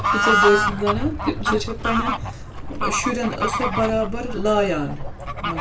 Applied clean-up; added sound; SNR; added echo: none; Bird / Fowl; 0 dB; reverberation time 0.2 s.